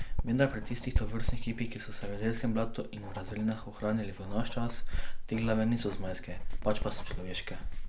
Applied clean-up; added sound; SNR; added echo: none; Writing; -2 dB; none.